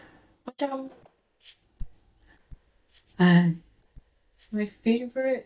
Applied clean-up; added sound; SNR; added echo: neural mask model DeepFilterNet 3.